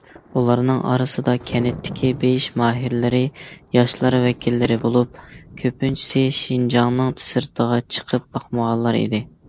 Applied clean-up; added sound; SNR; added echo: none; Thunder; 19 dB; none.